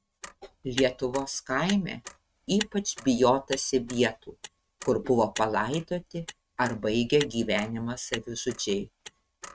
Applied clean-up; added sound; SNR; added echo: neural mask model RNNoise.